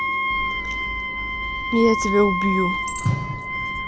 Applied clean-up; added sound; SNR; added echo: none; Wind instrument, woodwind instrument; 1 dB; none.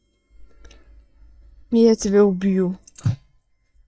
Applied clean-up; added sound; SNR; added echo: neural mask model DeepFilterNet 3.